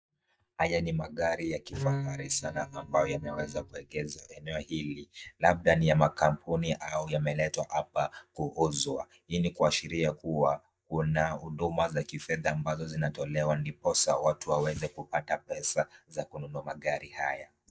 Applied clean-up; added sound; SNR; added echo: neural mask model DeepFilterNet 3.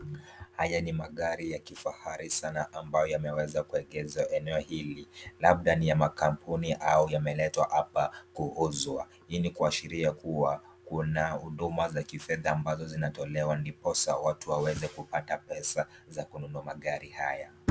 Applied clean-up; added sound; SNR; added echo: none; none; none; none.